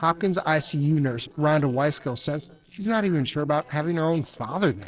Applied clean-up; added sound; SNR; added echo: neural separator model SepFormer DNS4.